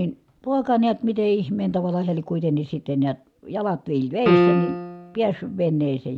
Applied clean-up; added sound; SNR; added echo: none; Piano; -2 dB; none.